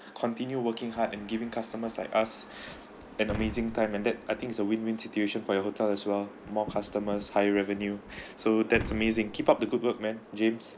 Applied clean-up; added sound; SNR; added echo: none; Boom; 11 dB; none.